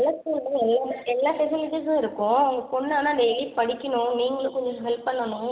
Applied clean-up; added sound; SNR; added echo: none; none; none; none.